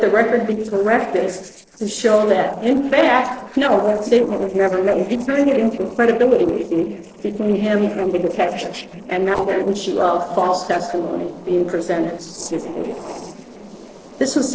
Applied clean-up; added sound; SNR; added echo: neural separator model SepFormer DNS4.